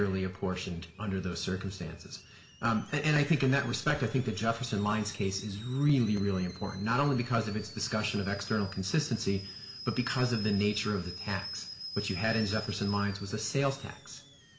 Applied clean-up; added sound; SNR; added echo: none; Boiling / Alarm; 16 dB; reverberation time 1.4 s.